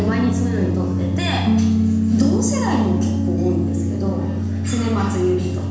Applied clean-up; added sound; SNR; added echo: none; Piano; -3 dB; reverberation time 1.1 s.